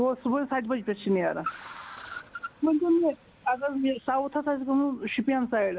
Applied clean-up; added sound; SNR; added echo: none; Car; 18 dB; none.